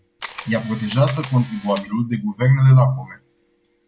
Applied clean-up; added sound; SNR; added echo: none; Camera; 15 dB; none.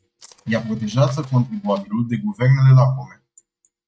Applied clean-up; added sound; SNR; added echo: neural mask model RNNoise.